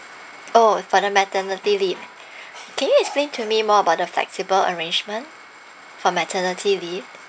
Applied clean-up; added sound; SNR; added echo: none; none; none; none.